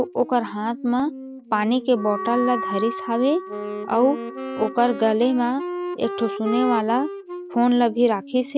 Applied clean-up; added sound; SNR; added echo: none; Wind instrument, woodwind instrument + Wind instrument, woodwind instrument; 9 dB; none.